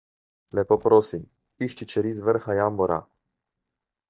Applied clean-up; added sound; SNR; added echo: neural mask model DeepFilterNet 3.